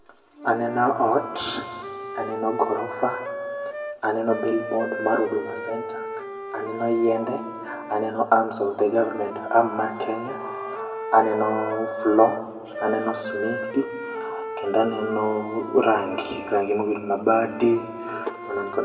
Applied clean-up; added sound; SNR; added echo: none; Wind instrument, woodwind instrument; 10 dB; reverberation time 1.4 s.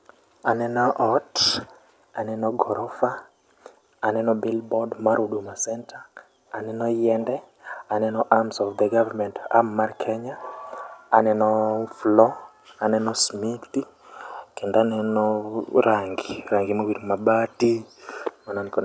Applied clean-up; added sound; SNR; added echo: none; none; none; none.